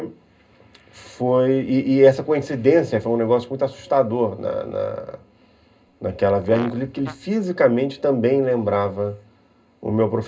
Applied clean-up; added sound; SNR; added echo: none; Fart; 16 dB; reverberation time 0.2 s.